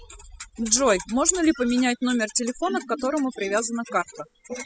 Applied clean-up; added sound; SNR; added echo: classical method spectral subtraction.